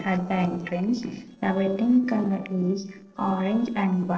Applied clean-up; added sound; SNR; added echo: neural separator model SepFormer DNS4.